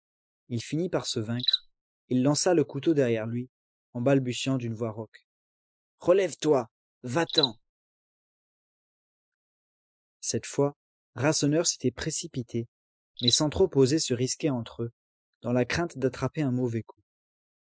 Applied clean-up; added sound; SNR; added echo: classical method Wiener filter.